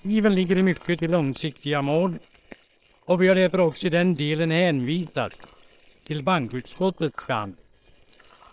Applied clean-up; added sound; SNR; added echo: neural separator model SepFormer WHAM!.